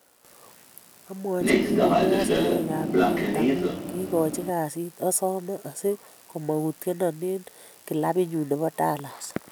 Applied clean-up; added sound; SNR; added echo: none; Train; -5 dB; none.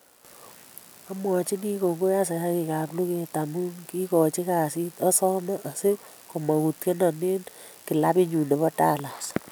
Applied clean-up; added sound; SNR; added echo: none; none; none; none.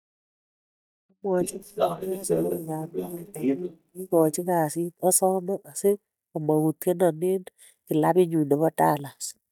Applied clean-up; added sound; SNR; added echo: neural mask model DeepFilterNet 3.